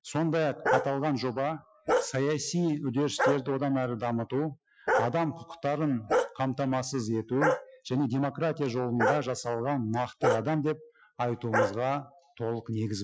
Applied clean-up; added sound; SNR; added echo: classical method Wiener filter.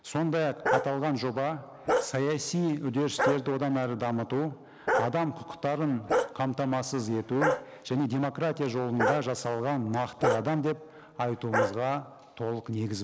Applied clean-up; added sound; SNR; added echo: none; Bark; 3 dB; none.